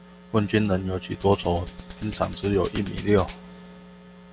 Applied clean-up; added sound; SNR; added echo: none; Hands; 16 dB; none.